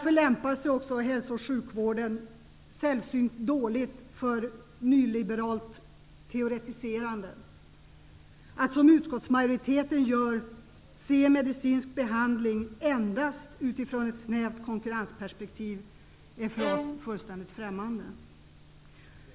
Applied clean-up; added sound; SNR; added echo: none; Bowed string instrument; 7 dB; none.